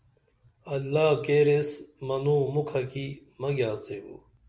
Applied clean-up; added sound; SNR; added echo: none; none; none; none.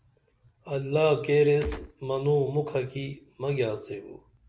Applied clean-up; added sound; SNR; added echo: none; Gunshot, gunfire; 8 dB; none.